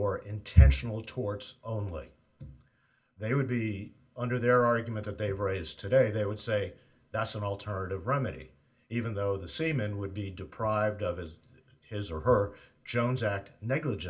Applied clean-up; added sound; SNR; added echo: none; none; none; reverberation time 0.2 s.